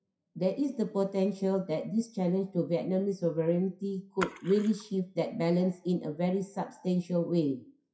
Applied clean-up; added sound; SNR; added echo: classical method WPE with log-MMSE.